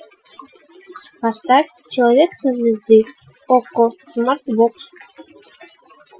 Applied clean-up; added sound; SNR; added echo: classical method Wiener filter.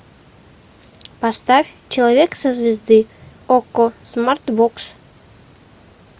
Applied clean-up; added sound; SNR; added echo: none; none; none; none.